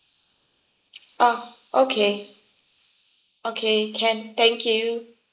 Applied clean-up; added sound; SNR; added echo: neural mask model Resemble Enhance denoiser.